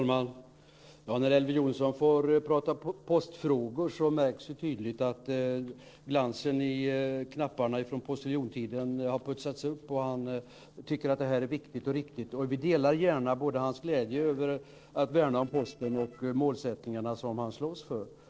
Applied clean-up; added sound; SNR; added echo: neural separator model SepFormer DNS4.